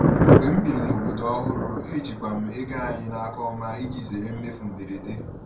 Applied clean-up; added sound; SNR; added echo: none; Thunder; -4 dB; reverberation time 0.2 s.